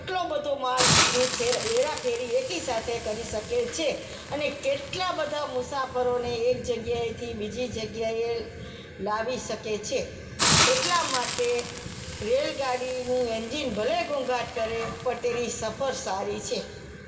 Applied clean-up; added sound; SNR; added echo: none; Hiss; 4 dB; reverberation time 1.7 s.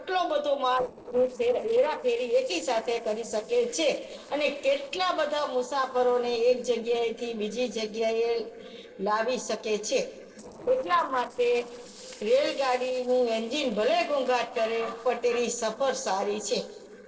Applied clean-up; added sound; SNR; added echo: neural separator model SepFormer DNS4.